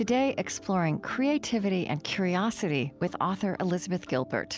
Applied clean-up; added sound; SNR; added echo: none; none; none; none.